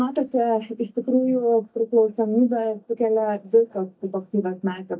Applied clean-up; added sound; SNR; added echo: neural mask model DeepFilterNet 3.